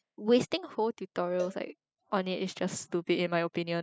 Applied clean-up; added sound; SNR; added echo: classical method spectral subtraction.